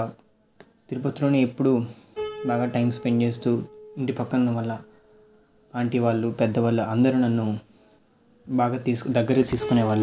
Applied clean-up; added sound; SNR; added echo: none; Piano; 17 dB; none.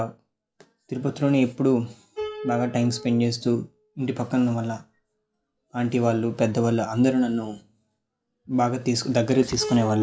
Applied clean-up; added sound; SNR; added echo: classical method log-MMSE.